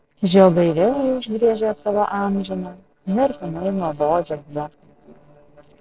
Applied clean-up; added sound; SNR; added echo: neural separator model SepFormer DNS4.